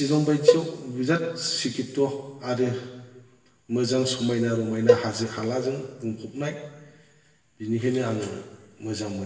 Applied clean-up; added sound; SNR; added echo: none; Cowbell; -2 dB; reverberation time 1.4 s.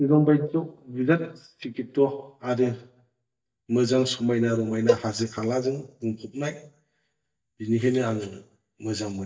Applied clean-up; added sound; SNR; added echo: neural mask model DeepFilterNet 3.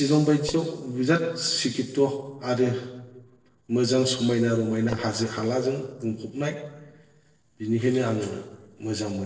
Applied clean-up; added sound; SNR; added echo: neural separator model SepFormer DNS4.